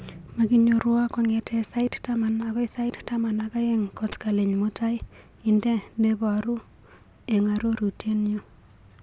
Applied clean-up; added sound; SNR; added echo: none; none; none; none.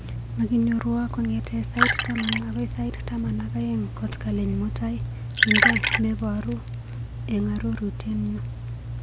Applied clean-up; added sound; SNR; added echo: none; Liquid; 0 dB; none.